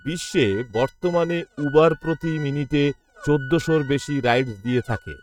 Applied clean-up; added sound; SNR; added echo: neural mask model RNNoise.